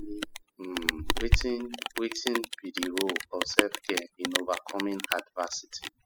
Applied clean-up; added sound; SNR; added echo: classical method spectral subtraction.